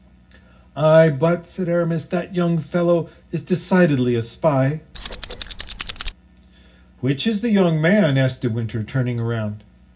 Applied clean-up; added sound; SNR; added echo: none; Tools; 12 dB; reverberation time 0.4 s.